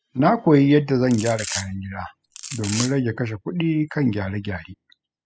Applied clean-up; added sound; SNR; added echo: classical method spectral subtraction.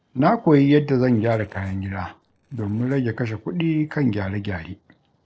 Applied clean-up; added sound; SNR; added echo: neural separator model SepFormer DNS4.